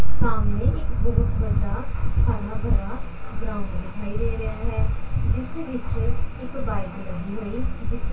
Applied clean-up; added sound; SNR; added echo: none; none; none; reverberation time 0.2 s.